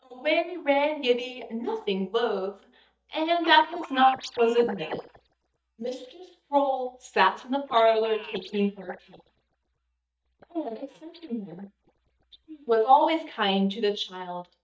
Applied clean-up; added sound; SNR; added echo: neural mask model DeepFilterNet 3.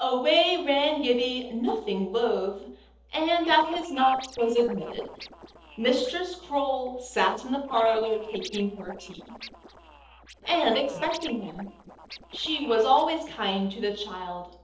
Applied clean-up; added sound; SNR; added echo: neural separator model SepFormer DNS4.